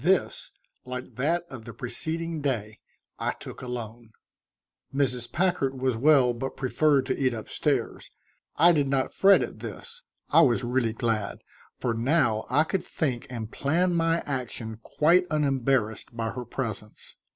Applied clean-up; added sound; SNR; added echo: none; none; none; none.